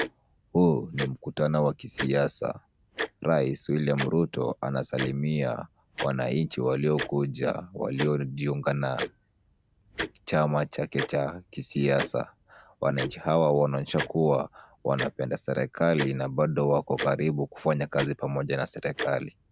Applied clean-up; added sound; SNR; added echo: none; Tick-tock; 12 dB; none.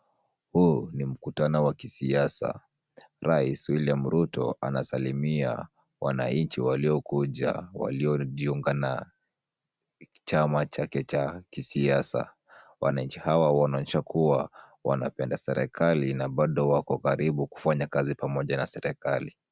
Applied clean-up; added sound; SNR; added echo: none; none; none; none.